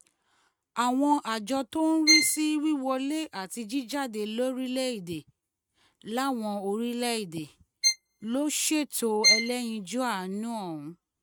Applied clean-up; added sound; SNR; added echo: neural mask model RNNoise.